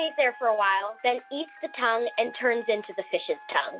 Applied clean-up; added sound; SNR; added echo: none; Wind instrument, woodwind instrument; 20 dB; none.